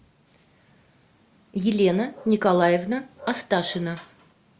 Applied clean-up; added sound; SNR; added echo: none; none; none; none.